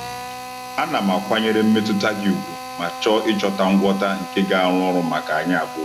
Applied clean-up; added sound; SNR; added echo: none; Drill; 12 dB; none.